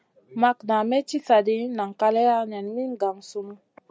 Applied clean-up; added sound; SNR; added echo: none; none; none; none.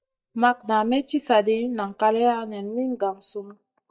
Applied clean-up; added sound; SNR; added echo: neural mask model DeepFilterNet 3.